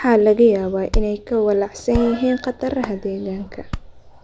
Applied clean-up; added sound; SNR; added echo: none; Hands; 10 dB; none.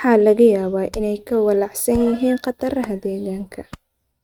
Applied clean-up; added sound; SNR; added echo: neural mask model RNNoise.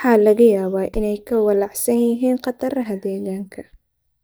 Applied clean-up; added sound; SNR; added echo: neural mask model DeepFilterNet 3.